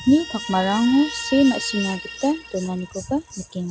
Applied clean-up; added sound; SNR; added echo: none; Guitar; 12 dB; none.